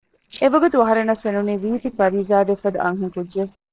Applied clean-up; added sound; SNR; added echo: neural separator model SepFormer DNS4.